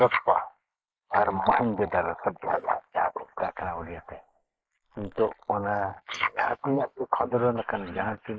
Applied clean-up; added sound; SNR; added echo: neural mask model Resemble Enhance denoiser.